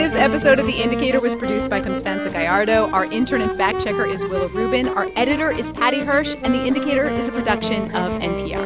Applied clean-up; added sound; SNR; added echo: none; Wind instrument, woodwind instrument; 5 dB; none.